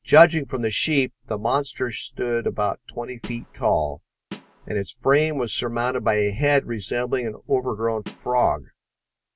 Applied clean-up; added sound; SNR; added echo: none; Snare drum; 17 dB; none.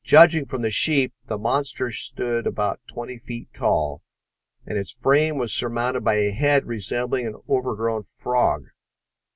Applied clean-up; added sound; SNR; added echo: none; none; none; none.